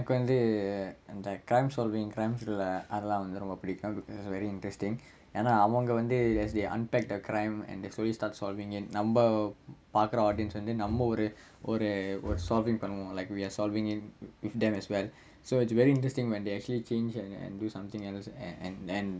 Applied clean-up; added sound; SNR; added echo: none; none; none; none.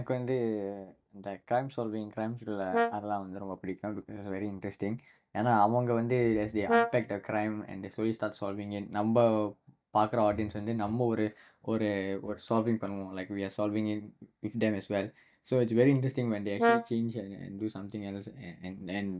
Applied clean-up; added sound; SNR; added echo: neural mask model DeepFilterNet 3.